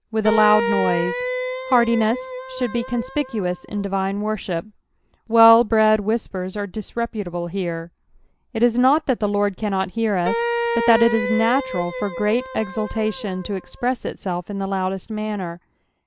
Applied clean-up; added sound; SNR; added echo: none; Wind instrument, woodwind instrument; 5 dB; none.